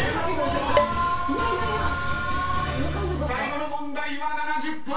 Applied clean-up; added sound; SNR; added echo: none; Dishes, pots, and pans; 9 dB; reverberation time 0.2 s.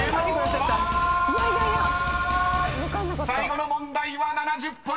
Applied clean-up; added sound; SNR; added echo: none; none; none; none.